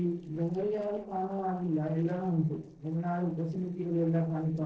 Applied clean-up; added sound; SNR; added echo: neural separator model SepFormer DNS4.